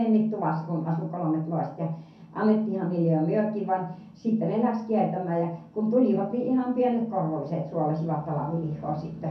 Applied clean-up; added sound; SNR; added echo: none; none; none; reverberation time 0.6 s.